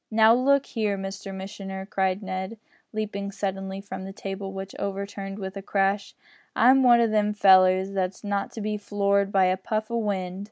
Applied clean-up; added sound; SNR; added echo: none; none; none; none.